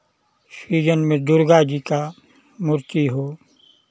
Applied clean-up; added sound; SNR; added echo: none; none; none; none.